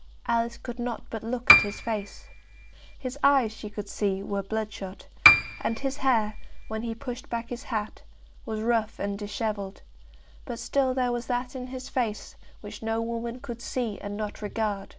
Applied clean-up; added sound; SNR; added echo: none; Piano; -4 dB; none.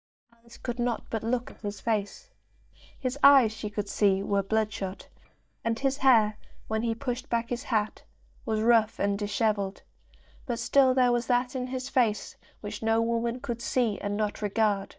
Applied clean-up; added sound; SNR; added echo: neural mask model DeepFilterNet 3.